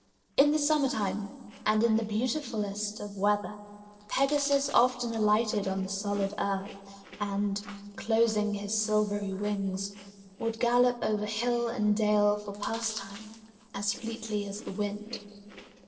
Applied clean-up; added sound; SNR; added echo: neural separator model SepFormer DNS4.